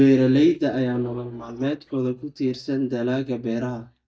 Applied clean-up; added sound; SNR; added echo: neural mask model DeepFilterNet 3.